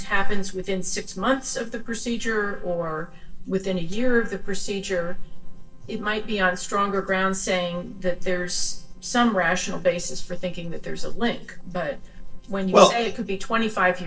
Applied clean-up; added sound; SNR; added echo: neural separator model SepFormer DNS4.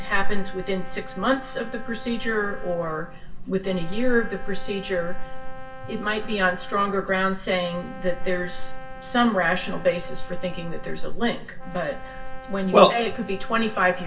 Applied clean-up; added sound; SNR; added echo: none; Brass instrument; 18 dB; reverberation time 0.2 s.